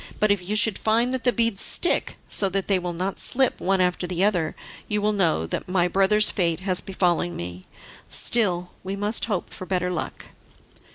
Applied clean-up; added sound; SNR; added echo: none; none; none; none.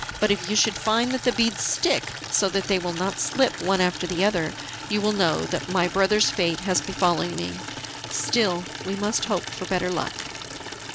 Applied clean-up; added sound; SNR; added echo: none; Water tap, faucet / Liquid; 10 dB; none.